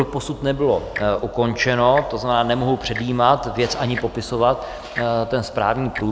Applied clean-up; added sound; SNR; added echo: none; Tick-tock; 17 dB; none.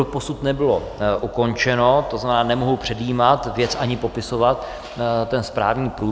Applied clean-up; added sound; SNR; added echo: none; none; none; none.